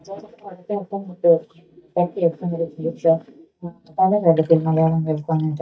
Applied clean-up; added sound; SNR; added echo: neural mask model DeepFilterNet 3.